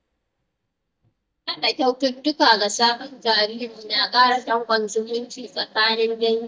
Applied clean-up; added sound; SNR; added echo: neural mask model DeepFilterNet 3.